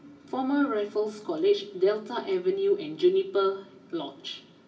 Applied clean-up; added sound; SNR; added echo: none; none; none; reverberation time 1.4 s.